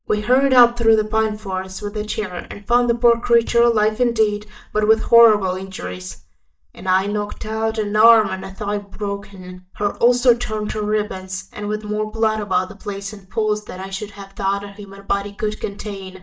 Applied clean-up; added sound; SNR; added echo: neural mask model DeepFilterNet 3.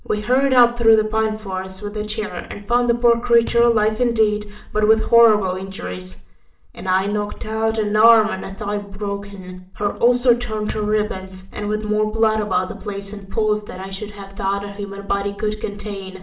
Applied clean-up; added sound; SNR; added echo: none; Bass drum; 17 dB; reverberation time 0.4 s.